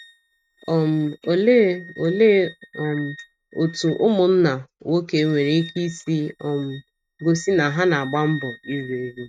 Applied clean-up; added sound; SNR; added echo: neural mask model RNNoise.